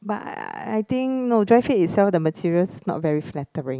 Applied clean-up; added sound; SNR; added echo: none; none; none; none.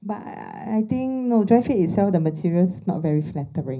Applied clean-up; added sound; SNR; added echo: none; none; none; reverberation time 0.5 s.